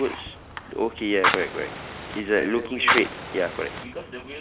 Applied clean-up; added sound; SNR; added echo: none; Fire; 3 dB; none.